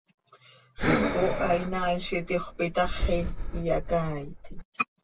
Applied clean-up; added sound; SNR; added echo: none; Breathing; 0 dB; none.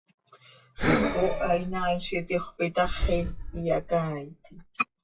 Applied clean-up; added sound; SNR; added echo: classical method log-MMSE.